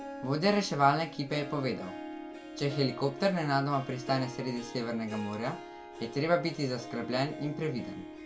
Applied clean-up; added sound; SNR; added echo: none; Harp; 12 dB; reverberation time 0.2 s.